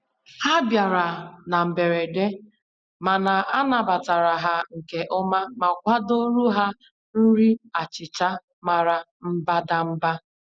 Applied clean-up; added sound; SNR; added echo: none; none; none; none.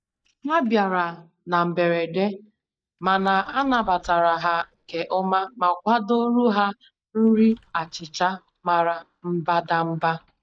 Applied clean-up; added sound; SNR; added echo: neural mask model DeepFilterNet 3.